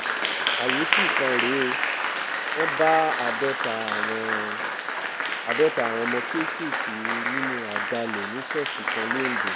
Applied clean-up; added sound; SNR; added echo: none; Applause; -2 dB; none.